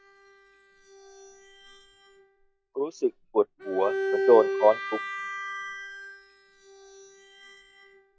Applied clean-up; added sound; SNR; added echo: classical method log-MMSE.